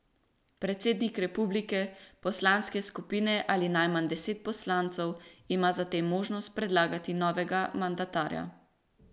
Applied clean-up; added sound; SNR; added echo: none; none; none; none.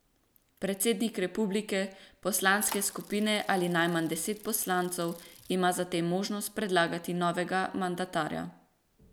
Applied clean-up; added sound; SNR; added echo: none; Bicycle; 17 dB; none.